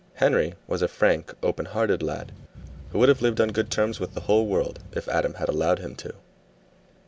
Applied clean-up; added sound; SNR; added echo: none; Boat, Water vehicle; 17 dB; none.